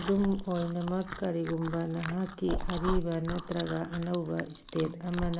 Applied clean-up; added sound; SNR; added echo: none; Chewing, mastication; 7 dB; none.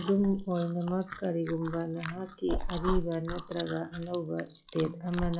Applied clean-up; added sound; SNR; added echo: classical method log-MMSE.